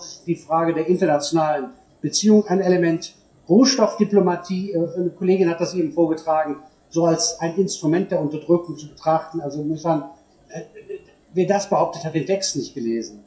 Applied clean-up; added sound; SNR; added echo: classical method WPE with log-MMSE.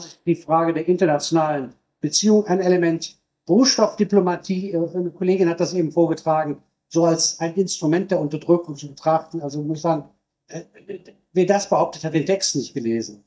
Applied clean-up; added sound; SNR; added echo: neural mask model DeepFilterNet 3.